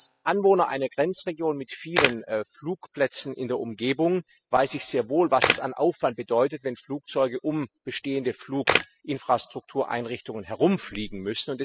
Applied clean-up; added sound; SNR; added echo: classical method spectral subtraction.